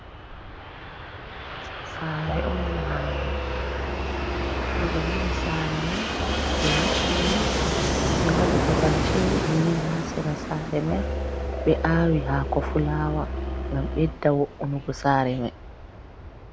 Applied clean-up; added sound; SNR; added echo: none; Fixed-wing aircraft, airplane + Musical instrument; -1 dB; none.